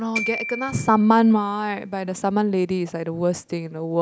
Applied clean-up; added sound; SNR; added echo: none; Glockenspiel; 14 dB; none.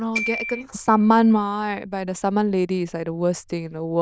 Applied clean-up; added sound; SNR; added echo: neural diffusion model UNIVERSE++.